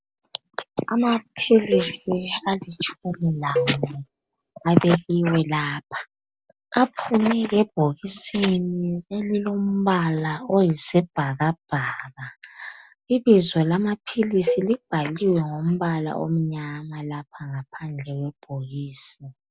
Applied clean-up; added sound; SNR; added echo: none; Cowbell; 8 dB; none.